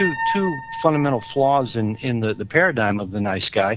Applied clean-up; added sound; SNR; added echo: none; Piano; 11 dB; none.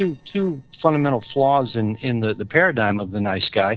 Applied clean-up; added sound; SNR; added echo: neural separator model SepFormer DNS4.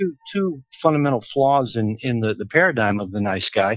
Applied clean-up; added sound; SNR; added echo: classical method Wiener filter.